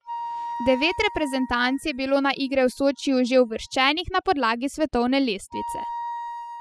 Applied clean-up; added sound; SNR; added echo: classical method spectral subtraction.